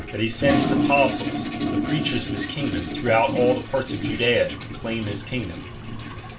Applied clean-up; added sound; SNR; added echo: none; Toilet flush; 2 dB; reverberation time 0.2 s.